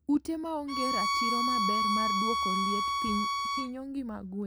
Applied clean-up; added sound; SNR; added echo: none; Bowed string instrument; -4 dB; none.